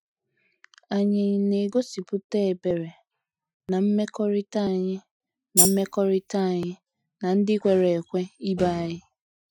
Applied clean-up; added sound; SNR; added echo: classical method Wiener filter.